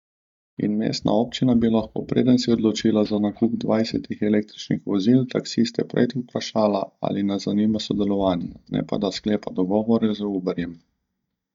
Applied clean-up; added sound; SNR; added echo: neural mask model DeepFilterNet 3.